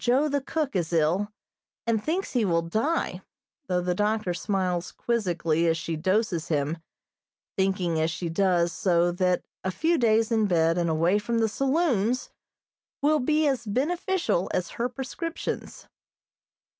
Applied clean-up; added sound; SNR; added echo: none; none; none; none.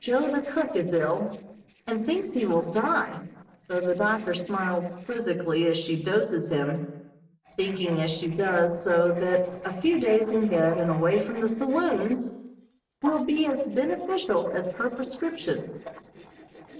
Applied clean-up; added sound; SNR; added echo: neural separator model SepFormer DNS4.